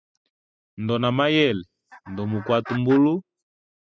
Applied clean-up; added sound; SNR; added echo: classical method spectral subtraction.